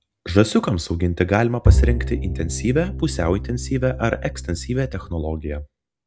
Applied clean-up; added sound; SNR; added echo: none; Bowed string instrument; 0 dB; none.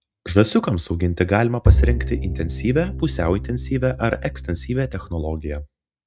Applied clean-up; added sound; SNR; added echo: neural mask model RNNoise.